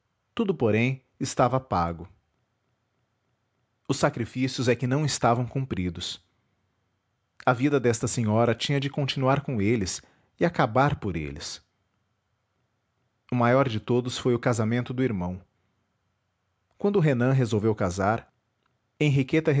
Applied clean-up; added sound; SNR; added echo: none; none; none; none.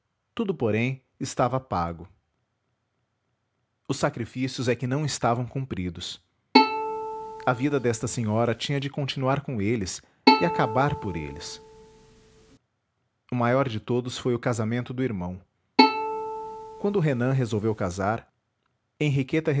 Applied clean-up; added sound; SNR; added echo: none; Bowed string instrument; -1 dB; none.